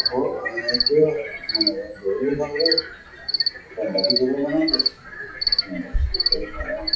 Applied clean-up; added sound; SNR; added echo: classical method WPE with log-MMSE.